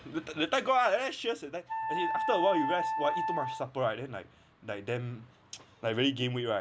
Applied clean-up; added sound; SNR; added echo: none; Wind instrument, woodwind instrument; 3 dB; none.